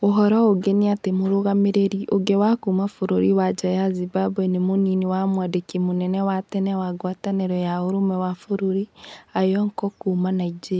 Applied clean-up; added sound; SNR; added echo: none; none; none; none.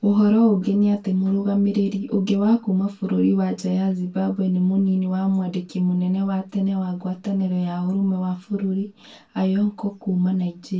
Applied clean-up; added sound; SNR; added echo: none; none; none; reverberation time 0.2 s.